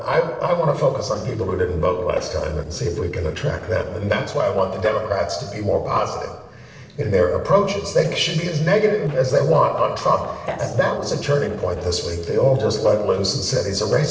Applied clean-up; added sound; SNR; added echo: neural separator model SepFormer DNS4.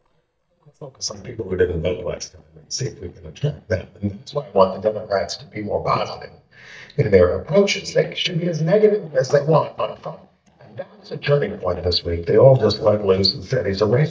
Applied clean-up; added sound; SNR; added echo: neural mask model DeepFilterNet 3.